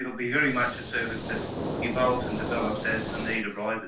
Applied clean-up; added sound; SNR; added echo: none; Hiss; 4 dB; reverberation time 0.3 s.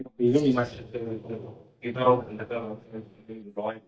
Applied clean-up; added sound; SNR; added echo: neural mask model DeepFilterNet 3.